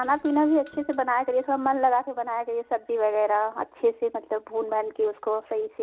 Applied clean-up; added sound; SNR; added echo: none; Doorbell; 17 dB; none.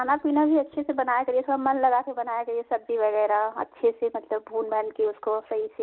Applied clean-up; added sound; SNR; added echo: neural mask model Resemble Enhance denoiser.